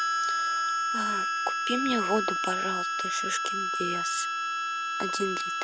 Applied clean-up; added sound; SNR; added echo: none; Harmonica; -5 dB; none.